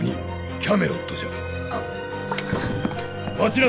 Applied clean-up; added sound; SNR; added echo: none; Wind instrument, woodwind instrument; 11 dB; none.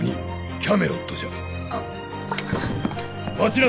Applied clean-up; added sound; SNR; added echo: none; none; none; none.